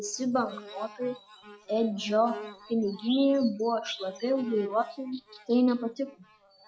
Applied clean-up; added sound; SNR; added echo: classical method log-MMSE.